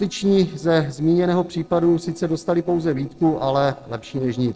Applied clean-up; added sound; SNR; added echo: neural separator model SepFormer DNS4.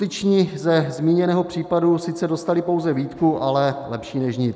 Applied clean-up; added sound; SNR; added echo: none; none; none; none.